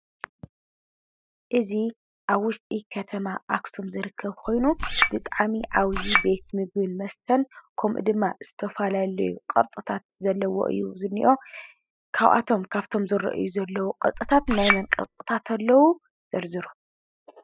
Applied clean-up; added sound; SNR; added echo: classical method spectral subtraction.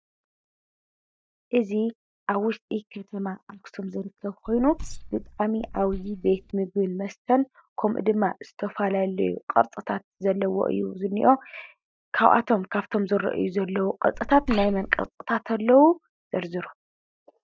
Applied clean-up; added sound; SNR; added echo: neural mask model DeepFilterNet 3.